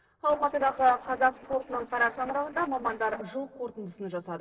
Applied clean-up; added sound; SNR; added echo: neural separator model SepFormer DNS4.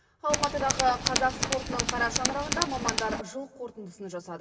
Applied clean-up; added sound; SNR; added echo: none; Tools; -1 dB; reverberation time 2.9 s.